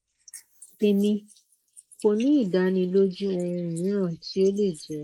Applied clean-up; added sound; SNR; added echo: neural mask model Resemble Enhance denoiser.